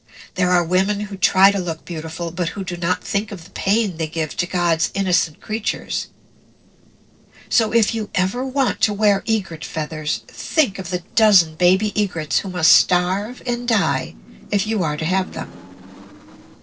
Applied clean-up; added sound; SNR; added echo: neural separator model SepFormer DNS4.